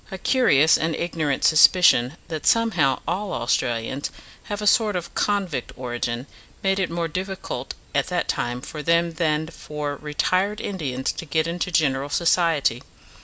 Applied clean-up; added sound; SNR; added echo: none; none; none; none.